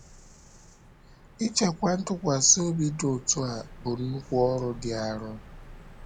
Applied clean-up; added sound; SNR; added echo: none; Bird vocalization, bird call, bird song; 18 dB; none.